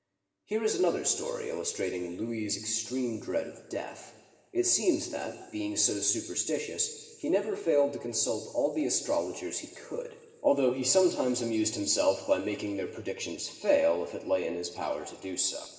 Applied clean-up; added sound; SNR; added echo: none; none; none; reverberation time 2.0 s.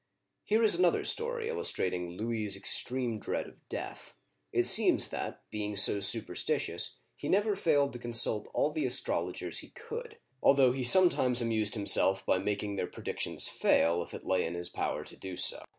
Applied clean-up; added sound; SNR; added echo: none; none; none; none.